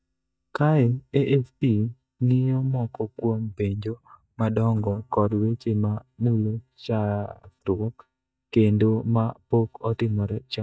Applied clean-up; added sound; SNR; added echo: neural mask model DeepFilterNet 3.